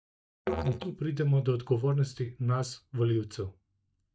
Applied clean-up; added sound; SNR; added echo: neural mask model DeepFilterNet 3.